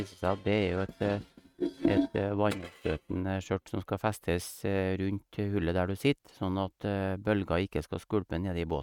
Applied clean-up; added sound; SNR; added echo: neural mask model RNNoise.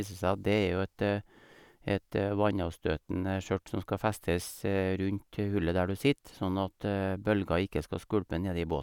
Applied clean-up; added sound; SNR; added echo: none; none; none; none.